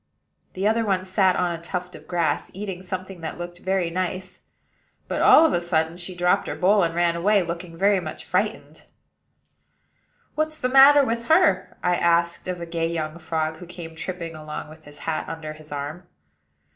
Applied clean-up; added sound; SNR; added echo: none; none; none; none.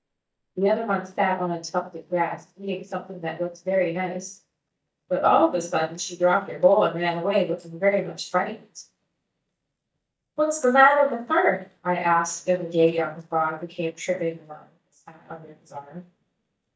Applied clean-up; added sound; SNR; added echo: neural mask model DeepFilterNet 3.